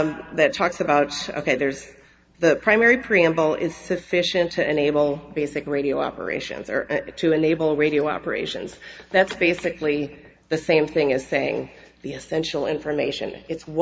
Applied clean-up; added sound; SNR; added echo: none; none; none; none.